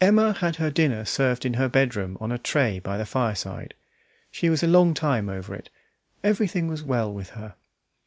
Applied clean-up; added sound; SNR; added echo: none; none; none; none.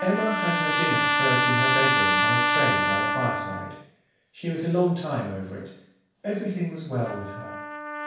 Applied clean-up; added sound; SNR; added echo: none; Trumpet; -2 dB; reverberation time 0.7 s.